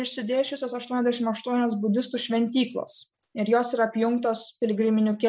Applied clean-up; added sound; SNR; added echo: none; none; none; none.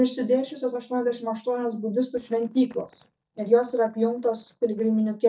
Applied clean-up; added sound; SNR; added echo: neural mask model DeepFilterNet 3.